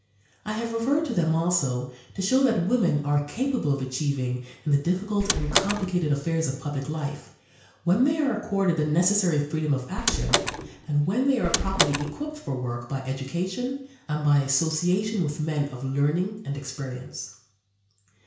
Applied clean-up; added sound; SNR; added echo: none; Door; 1 dB; reverberation time 0.5 s.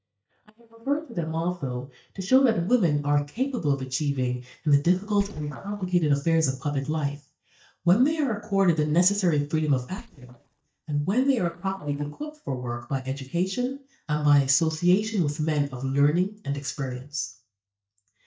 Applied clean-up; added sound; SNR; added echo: neural mask model DeepFilterNet 3.